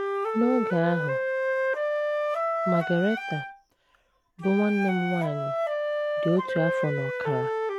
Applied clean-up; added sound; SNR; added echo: none; Wind instrument, woodwind instrument; 0 dB; none.